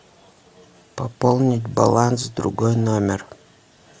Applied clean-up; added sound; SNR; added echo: none; none; none; none.